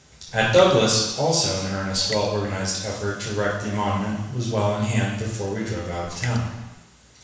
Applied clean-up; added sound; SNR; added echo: none; Raindrop; 18 dB; reverberation time 1.1 s.